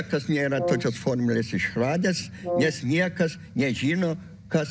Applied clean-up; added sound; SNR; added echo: none; Brass instrument; 7 dB; none.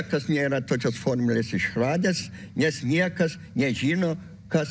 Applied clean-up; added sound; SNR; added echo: none; none; none; none.